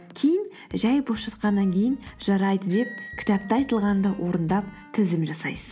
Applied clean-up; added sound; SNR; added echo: none; Bicycle bell; 18 dB; none.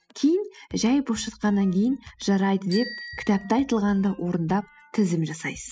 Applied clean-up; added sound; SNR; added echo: classical method spectral subtraction.